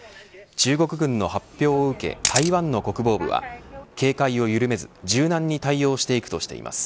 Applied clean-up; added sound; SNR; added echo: none; Camera; 6 dB; none.